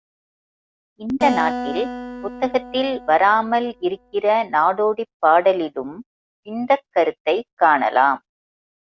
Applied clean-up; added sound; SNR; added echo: none; Acoustic guitar; 10 dB; none.